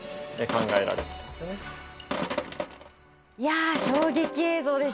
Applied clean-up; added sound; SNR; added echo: none; Sink (filling or washing); 6 dB; none.